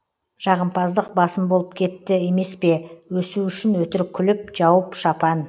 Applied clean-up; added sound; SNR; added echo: none; none; none; none.